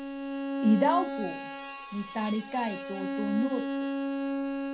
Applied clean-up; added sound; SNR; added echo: none; Bowed string instrument; 2 dB; reverberation time 0.3 s.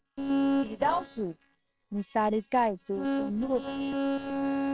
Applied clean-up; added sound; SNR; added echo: neural separator model SepFormer WHAMR!.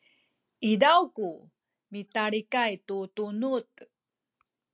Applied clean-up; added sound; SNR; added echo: none; none; none; none.